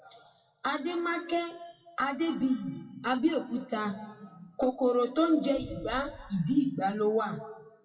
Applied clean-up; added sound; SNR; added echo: classical method WPE with log-MMSE.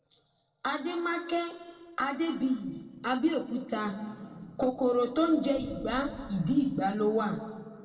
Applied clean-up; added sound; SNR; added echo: neural separator model SepFormer DNS4.